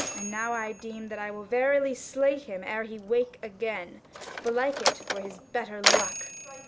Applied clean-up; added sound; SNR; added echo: none; Mechanisms; 2 dB; none.